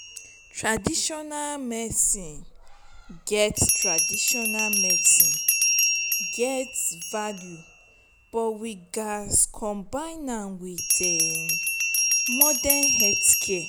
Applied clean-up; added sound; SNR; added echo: none; Bell; -2 dB; none.